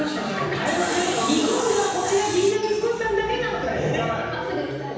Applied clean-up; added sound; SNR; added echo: none; Sawing; 11 dB; reverberation time 1.1 s.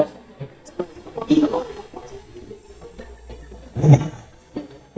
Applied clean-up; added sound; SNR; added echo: neural mask model DeepFilterNet 3.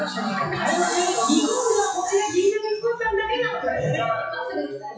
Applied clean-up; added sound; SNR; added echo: classical method WPE with log-MMSE.